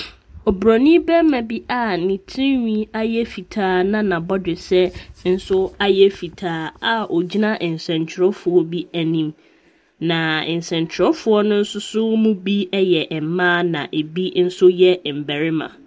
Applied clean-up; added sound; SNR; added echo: none; none; none; none.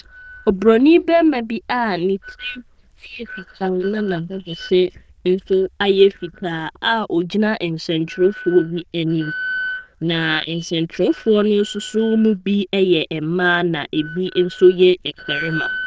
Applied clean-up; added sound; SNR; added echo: neural diffusion model UNIVERSE++.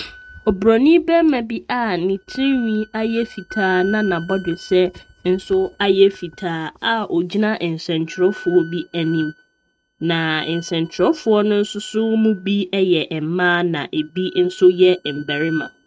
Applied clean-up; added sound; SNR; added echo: neural mask model RNNoise.